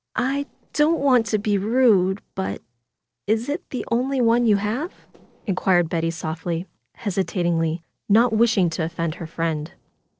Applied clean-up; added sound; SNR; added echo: neural separator model SepFormer DNS4.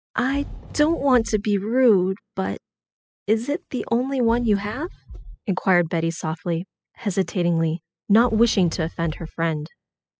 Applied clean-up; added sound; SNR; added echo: classical method spectral subtraction.